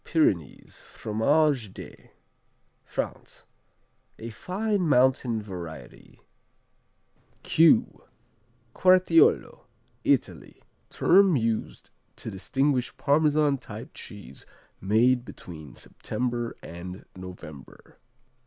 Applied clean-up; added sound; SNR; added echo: none; none; none; none.